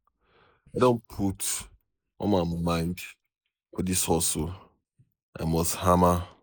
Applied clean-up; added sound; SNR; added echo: neural mask model Resemble Enhance denoiser.